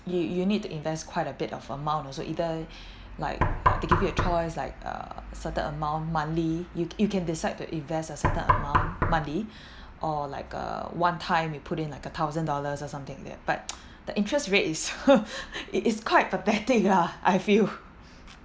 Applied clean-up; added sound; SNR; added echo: none; Knock; -2 dB; none.